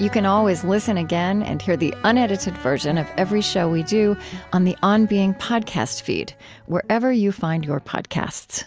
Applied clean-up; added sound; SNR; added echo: none; none; none; none.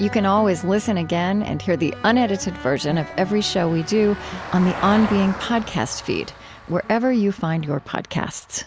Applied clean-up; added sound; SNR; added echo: none; Vehicle; 16 dB; none.